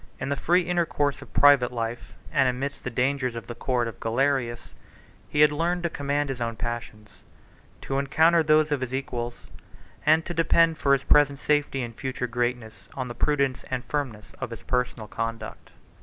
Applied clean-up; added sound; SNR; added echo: none; none; none; none.